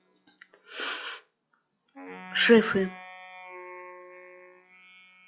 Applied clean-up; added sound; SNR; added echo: classical method log-MMSE.